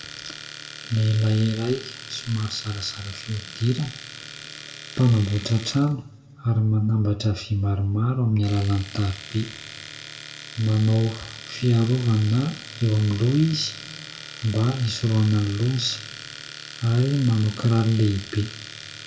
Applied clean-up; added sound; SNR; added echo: none; Domestic sounds, home sounds; 16 dB; reverberation time 0.6 s.